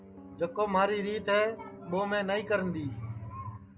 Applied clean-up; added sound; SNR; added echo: none; Piano; 17 dB; none.